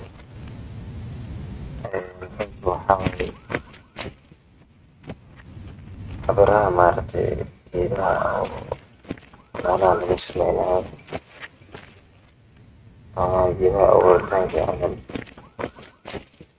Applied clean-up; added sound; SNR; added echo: neural mask model RNNoise.